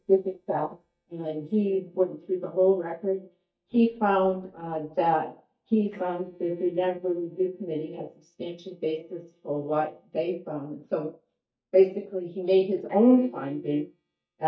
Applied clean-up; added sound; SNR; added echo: neural mask model DeepFilterNet 3.